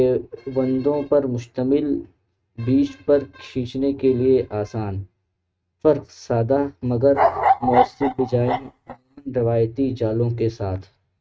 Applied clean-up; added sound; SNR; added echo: neural mask model RNNoise.